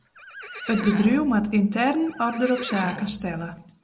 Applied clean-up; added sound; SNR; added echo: none; Livestock, farm animals, working animals; 13 dB; none.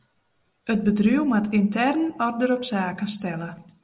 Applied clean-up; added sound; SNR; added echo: none; none; none; none.